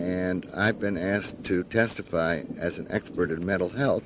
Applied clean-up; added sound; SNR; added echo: none; Thunder / Rain; 15 dB; none.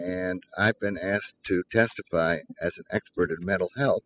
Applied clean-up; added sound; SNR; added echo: classical method spectral subtraction.